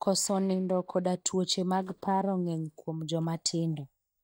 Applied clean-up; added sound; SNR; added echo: neural mask model DeepFilterNet 3.